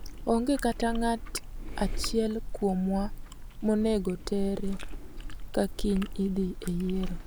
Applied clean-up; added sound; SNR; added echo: none; Chewing, mastication; 5 dB; none.